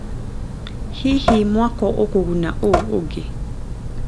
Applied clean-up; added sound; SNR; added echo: none; Drip / Sink (filling or washing) / Water tap, faucet; 3 dB; none.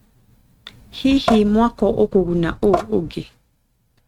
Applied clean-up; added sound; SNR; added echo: neural mask model RNNoise.